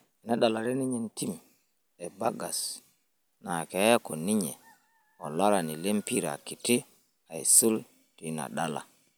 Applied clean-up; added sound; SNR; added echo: none; none; none; none.